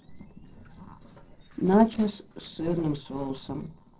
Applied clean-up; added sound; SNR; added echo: neural separator model SepFormer DNS4.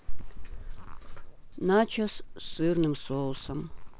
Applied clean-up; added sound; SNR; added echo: none; none; none; none.